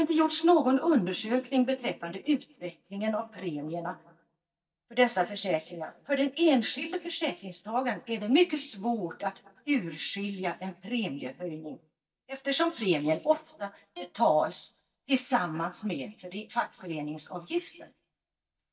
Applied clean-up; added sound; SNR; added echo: neural mask model DeepFilterNet 3.